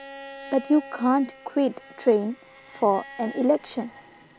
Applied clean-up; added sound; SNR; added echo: none; Bowed string instrument; 18 dB; none.